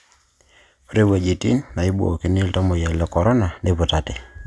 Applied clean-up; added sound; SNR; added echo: none; none; none; none.